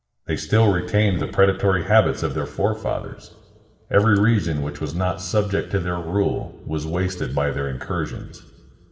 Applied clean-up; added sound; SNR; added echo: none; Whoosh, swoosh, swish; 12 dB; reverberation time 2.3 s.